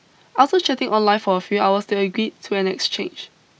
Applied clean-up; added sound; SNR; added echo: none; none; none; none.